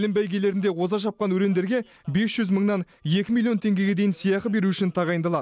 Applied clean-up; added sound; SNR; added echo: none; none; none; none.